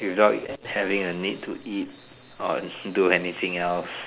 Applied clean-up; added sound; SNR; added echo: none; none; none; none.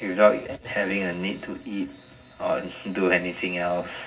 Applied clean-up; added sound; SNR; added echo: none; none; none; reverberation time 0.4 s.